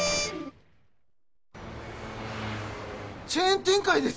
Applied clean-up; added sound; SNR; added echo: none; Gunshot, gunfire; 15 dB; none.